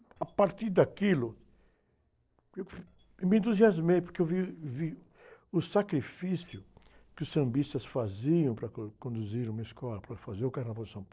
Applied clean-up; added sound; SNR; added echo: neural separator model SepFormer DNS4.